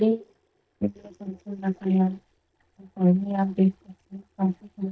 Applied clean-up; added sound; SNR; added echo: neural mask model DeepFilterNet 3.